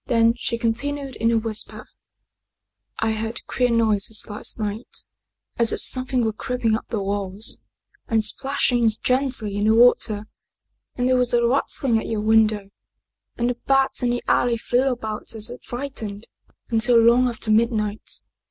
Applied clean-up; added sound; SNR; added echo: none; none; none; none.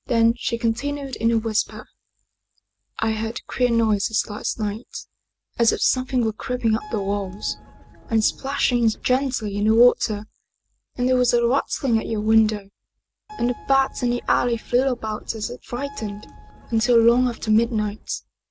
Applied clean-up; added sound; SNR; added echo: none; Keyboard (musical); 19 dB; none.